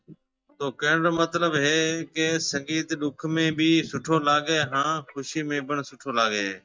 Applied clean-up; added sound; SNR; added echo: neural mask model DeepFilterNet 3.